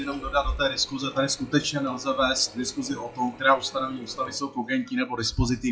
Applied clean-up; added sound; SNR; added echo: classical method WPE with log-MMSE.